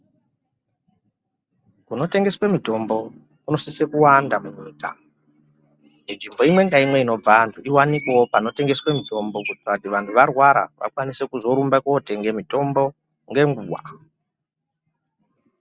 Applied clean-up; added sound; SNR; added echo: none; none; none; none.